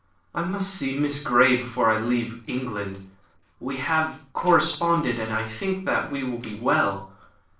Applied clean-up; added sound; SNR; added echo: neural separator model SepFormer DNS4.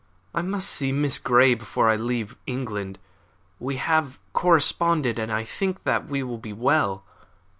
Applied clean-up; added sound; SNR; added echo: none; none; none; none.